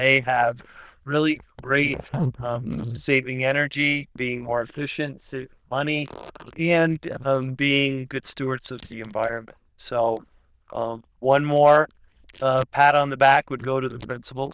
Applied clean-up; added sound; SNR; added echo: neural diffusion model UNIVERSE++.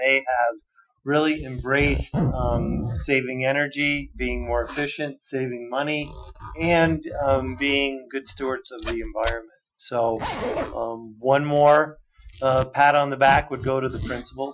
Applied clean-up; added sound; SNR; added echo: classical method Wiener filter.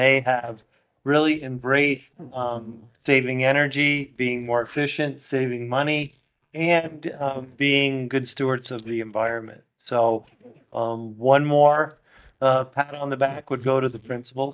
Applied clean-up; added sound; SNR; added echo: neural mask model DeepFilterNet 3.